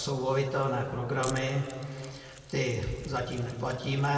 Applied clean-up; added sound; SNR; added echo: none; Mechanisms; 19 dB; reverberation time 2.1 s.